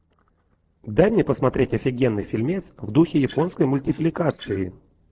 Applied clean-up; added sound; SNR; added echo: neural separator model SepFormer DNS4.